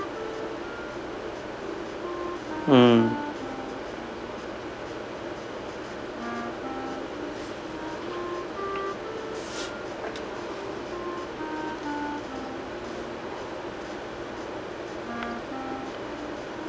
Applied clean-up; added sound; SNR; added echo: none; Wind instrument, woodwind instrument; 8 dB; none.